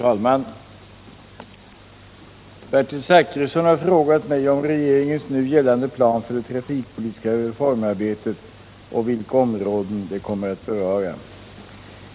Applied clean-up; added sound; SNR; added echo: none; none; none; none.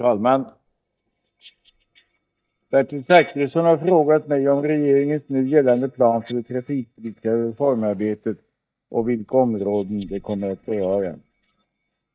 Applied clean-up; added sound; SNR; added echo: neural mask model DeepFilterNet 3.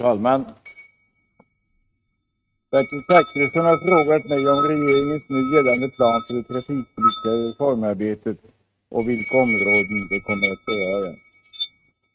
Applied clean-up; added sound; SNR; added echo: neural mask model RNNoise.